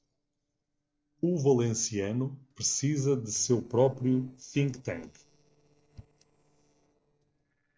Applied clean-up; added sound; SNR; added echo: neural separator model SepFormer DNS4.